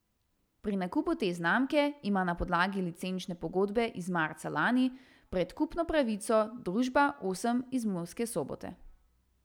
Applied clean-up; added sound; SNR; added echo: none; none; none; none.